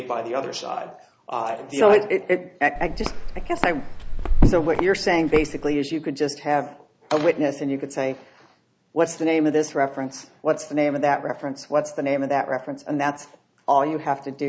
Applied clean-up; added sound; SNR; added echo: none; Walk, footsteps; 0 dB; none.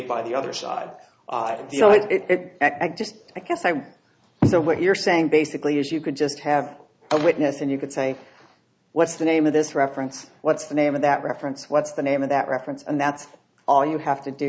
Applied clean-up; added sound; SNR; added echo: none; none; none; none.